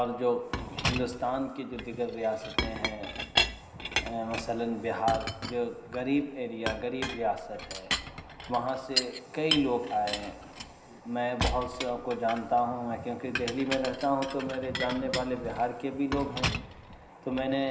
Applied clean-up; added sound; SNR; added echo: none; Chink, clink; 4 dB; reverberation time 0.9 s.